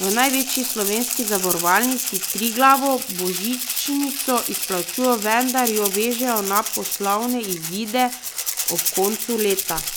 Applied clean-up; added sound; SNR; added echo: none; Rattle (instrument); 4 dB; none.